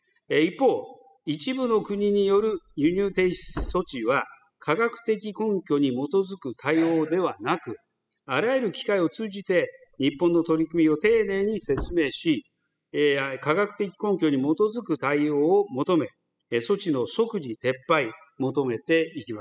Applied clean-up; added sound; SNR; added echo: classical method spectral subtraction.